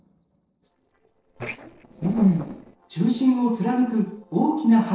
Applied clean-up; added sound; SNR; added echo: neural separator model SepFormer DNS4.